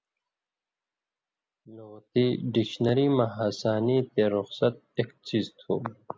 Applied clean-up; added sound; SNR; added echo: none; none; none; none.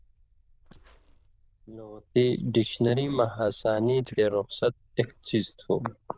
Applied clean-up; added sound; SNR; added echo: neural diffusion model UNIVERSE++.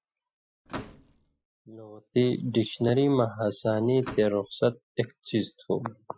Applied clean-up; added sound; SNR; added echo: classical method Wiener filter.